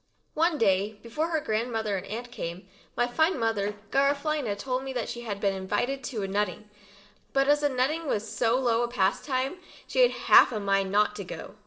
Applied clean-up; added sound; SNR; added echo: neural separator model SepFormer DNS4.